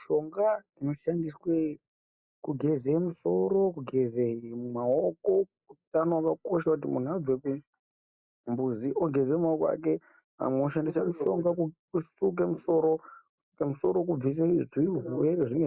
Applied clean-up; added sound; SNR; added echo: none; none; none; none.